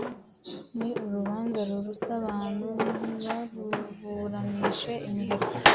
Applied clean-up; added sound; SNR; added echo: none; Drawer open or close; -1 dB; none.